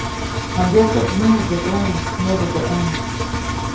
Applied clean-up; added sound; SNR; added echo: none; Engine; 2 dB; reverberation time 0.6 s.